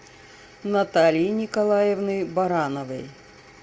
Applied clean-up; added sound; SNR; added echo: none; none; none; none.